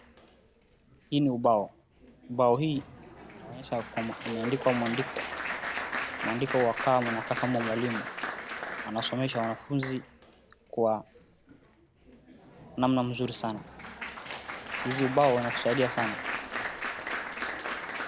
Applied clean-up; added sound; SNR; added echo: none; Applause; 7 dB; none.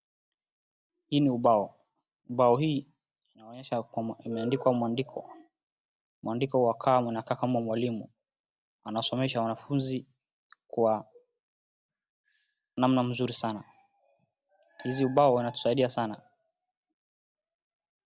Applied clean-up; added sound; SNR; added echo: none; none; none; none.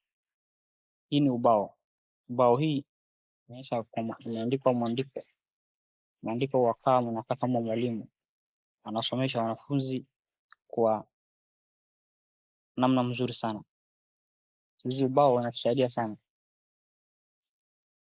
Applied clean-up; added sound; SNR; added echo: neural mask model Resemble Enhance denoiser.